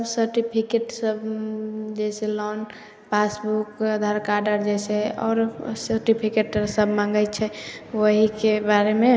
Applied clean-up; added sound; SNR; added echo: none; none; none; none.